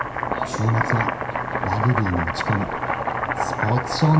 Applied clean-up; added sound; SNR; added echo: none; Boiling; 1 dB; reverberation time 0.5 s.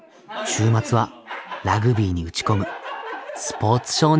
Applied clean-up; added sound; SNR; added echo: none; none; none; none.